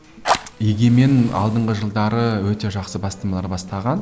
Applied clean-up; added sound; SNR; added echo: none; Fire; 12 dB; none.